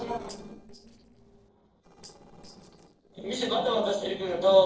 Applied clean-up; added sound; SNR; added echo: neural separator model SepFormer DNS4.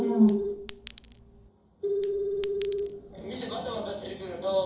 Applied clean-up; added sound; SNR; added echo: none; Chink, clink; 14 dB; reverberation time 2.8 s.